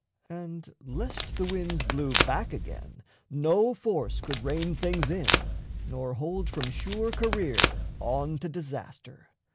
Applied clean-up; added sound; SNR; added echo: none; Packing tape, duct tape; -1 dB; none.